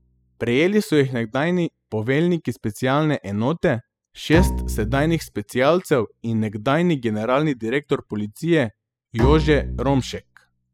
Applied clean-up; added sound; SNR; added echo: classical method spectral subtraction.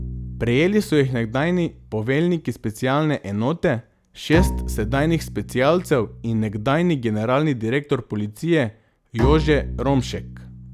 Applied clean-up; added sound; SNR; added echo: none; Bowed string instrument; 9 dB; none.